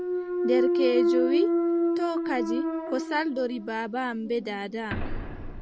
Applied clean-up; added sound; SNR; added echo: none; Thump, thud; -3 dB; none.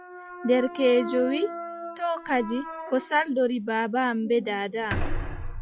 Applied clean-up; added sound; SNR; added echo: classical method log-MMSE.